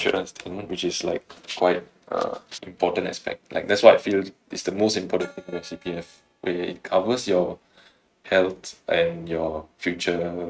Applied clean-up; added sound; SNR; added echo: neural mask model RNNoise.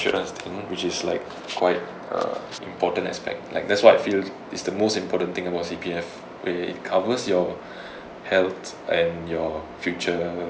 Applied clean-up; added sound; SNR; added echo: none; none; none; none.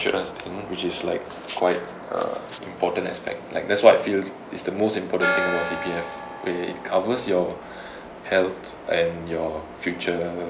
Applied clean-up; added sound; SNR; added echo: none; Gong; 10 dB; none.